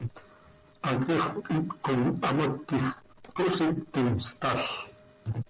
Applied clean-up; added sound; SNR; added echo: none; none; none; none.